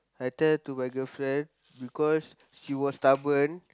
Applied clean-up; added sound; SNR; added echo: none; none; none; none.